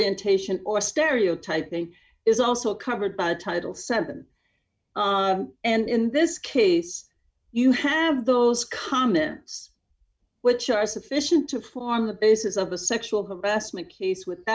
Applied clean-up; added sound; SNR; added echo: none; none; none; none.